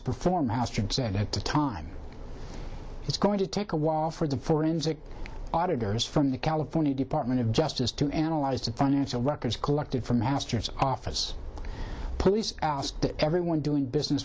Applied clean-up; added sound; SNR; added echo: none; none; none; none.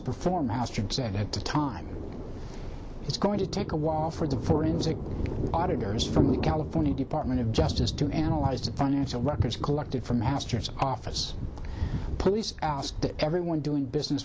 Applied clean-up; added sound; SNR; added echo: none; Thunder; 5 dB; none.